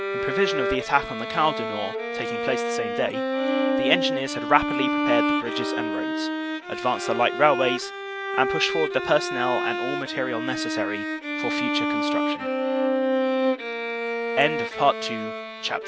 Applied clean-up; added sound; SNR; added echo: none; Bowed string instrument; -1 dB; none.